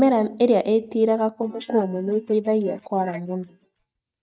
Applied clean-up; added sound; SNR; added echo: neural mask model DeepFilterNet 3.